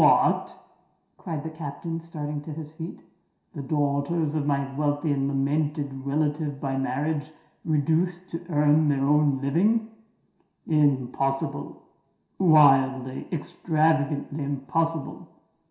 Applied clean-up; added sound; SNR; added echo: none; none; none; reverberation time 0.7 s.